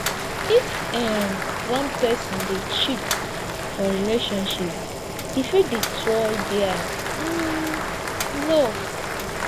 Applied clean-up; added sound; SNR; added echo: none; Applause + Boiling; 2 dB; none.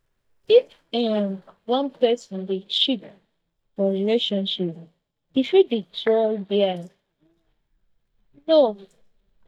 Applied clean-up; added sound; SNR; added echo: neural mask model DeepFilterNet 3.